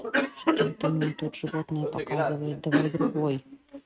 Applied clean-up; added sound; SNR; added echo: neural mask model RNNoise.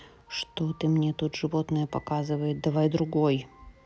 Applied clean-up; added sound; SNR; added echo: none; none; none; none.